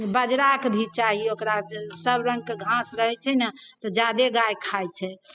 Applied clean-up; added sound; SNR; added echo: classical method spectral subtraction.